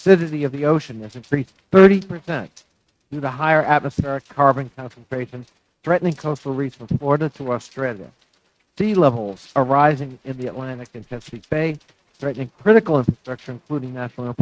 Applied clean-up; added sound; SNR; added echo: neural mask model RNNoise.